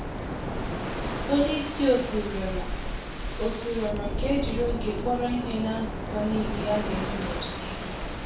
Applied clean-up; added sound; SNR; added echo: none; Waves, surf; 2 dB; reverberation time 0.5 s.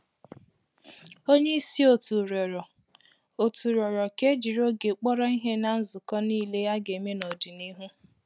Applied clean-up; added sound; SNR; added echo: none; none; none; none.